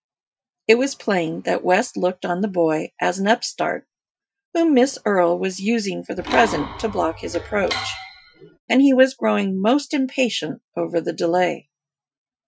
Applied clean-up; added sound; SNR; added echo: classical method Wiener filter.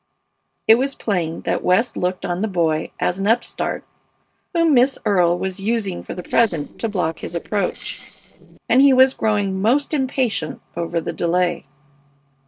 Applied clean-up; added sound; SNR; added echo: neural separator model SepFormer DNS4.